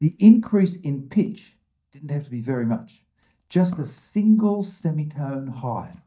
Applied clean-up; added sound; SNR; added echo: neural mask model DeepFilterNet 3.